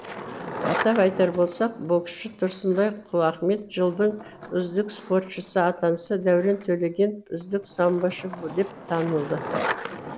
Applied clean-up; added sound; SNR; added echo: none; Skateboard; 11 dB; none.